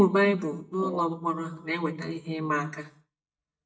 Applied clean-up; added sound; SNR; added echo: neural mask model DeepFilterNet 3.